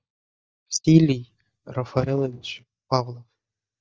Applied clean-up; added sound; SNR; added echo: neural mask model DeepFilterNet 3.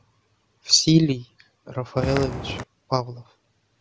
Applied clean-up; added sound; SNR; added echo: none; Walk, footsteps; 4 dB; none.